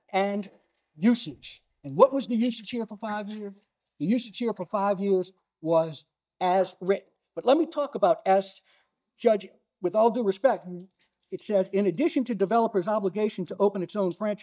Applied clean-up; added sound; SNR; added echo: neural mask model DeepFilterNet 3.